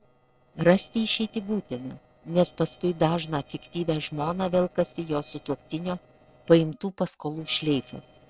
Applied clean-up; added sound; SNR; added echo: neural separator model SepFormer DNS4.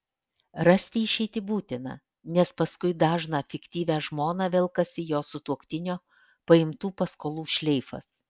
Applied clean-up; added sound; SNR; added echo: none; none; none; none.